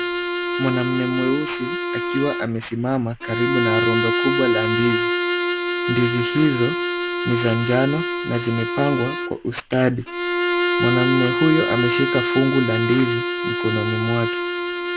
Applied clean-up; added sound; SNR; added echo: none; Bowed string instrument; 0 dB; none.